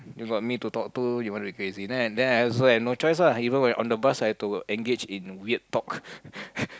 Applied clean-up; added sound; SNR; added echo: none; none; none; none.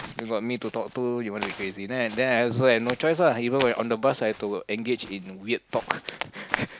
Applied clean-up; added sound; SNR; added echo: none; Walk, footsteps; 12 dB; none.